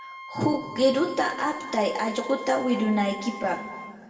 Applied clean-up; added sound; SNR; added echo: none; Wind instrument, woodwind instrument; 13 dB; reverberation time 2.0 s.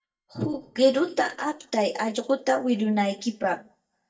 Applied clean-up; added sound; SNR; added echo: neural mask model DeepFilterNet 3.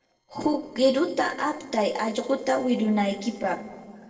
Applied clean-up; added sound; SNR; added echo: neural separator model SepFormer DNS4.